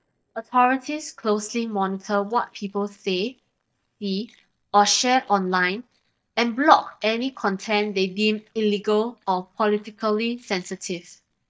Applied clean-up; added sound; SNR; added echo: neural mask model DeepFilterNet 3.